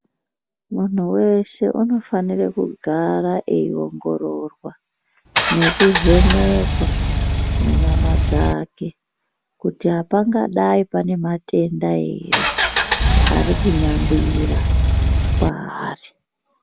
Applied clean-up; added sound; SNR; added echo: none; Engine; -4 dB; none.